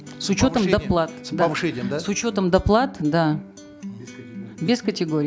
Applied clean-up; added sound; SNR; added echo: none; Acoustic guitar; 14 dB; none.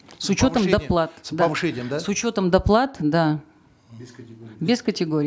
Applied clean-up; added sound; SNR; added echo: none; none; none; none.